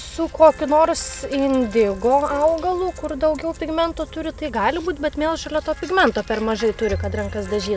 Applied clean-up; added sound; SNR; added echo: none; none; none; none.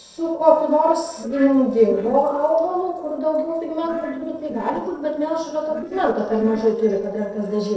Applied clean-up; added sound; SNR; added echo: neural separator model SepFormer DNS4.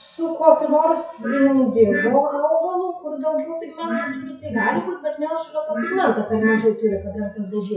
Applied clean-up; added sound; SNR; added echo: classical method WPE with log-MMSE.